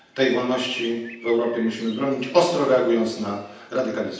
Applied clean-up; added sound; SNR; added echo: none; Bird; 20 dB; reverberation time 0.9 s.